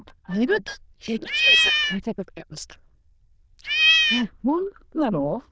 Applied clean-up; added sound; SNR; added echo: neural diffusion model UNIVERSE++.